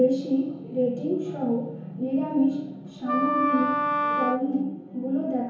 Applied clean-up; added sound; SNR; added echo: none; Wind instrument, woodwind instrument; 0 dB; reverberation time 1.0 s.